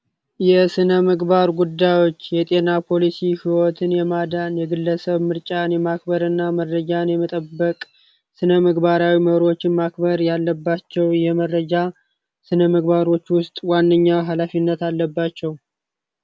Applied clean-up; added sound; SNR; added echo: none; none; none; none.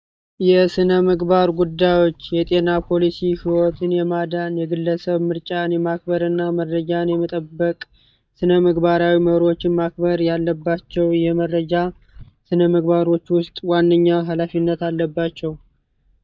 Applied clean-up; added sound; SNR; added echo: neural mask model DeepFilterNet 3.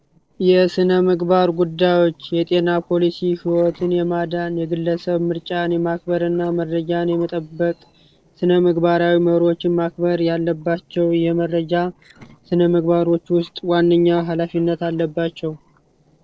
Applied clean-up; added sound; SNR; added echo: neural separator model SepFormer DNS4.